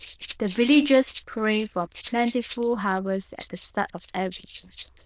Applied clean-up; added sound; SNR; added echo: neural diffusion model UNIVERSE++.